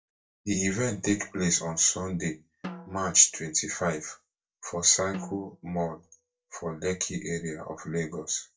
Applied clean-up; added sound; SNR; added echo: neural mask model DeepFilterNet 3.